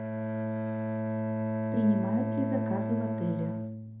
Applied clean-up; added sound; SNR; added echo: none; Bowed string instrument; -2 dB; reverberation time 0.4 s.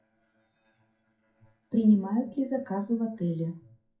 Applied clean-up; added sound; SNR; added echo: classical method WPE with log-MMSE.